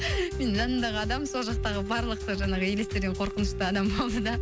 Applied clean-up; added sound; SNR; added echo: none; Wind instrument, woodwind instrument; 10 dB; none.